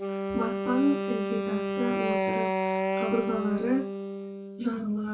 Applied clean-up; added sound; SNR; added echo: none; Wind instrument, woodwind instrument; 0 dB; reverberation time 0.2 s.